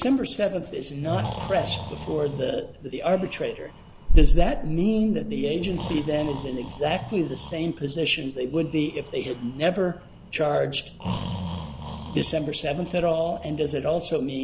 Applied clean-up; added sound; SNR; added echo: none; Breathing; 2 dB; none.